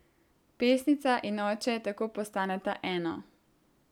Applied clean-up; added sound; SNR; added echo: none; none; none; none.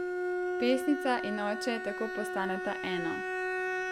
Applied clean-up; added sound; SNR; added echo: none; Bowed string instrument; 1 dB; none.